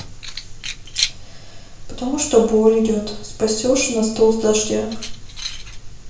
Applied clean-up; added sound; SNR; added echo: none; Keys jangling; 10 dB; reverberation time 0.5 s.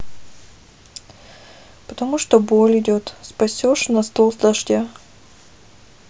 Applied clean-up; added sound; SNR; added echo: none; none; none; none.